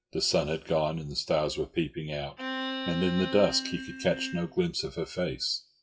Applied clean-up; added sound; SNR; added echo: classical method WPE with log-MMSE.